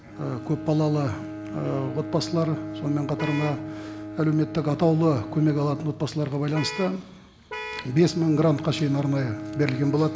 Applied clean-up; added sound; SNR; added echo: none; Bowed string instrument + Vehicle horn, car horn, honking; 10 dB; none.